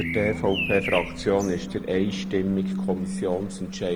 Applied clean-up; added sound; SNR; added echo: none; Piano + Bird vocalization, bird call, bird song; 8 dB; none.